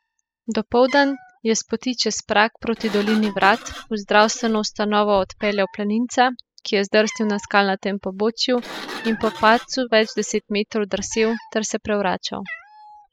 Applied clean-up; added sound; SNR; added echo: classical method spectral subtraction.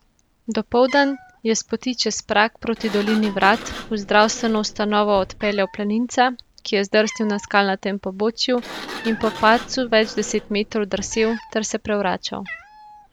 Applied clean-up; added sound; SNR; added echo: none; Cat + Sliding door; 16 dB; none.